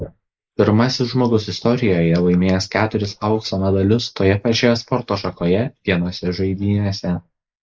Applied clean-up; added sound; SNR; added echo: neural mask model Resemble Enhance denoiser.